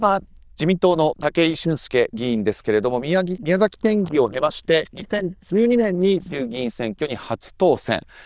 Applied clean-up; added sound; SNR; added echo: neural diffusion model UNIVERSE++.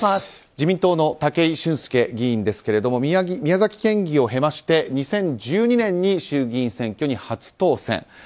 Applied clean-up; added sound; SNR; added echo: none; none; none; none.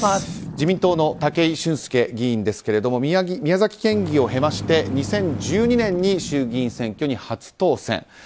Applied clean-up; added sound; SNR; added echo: none; Engine + Boom; 13 dB; none.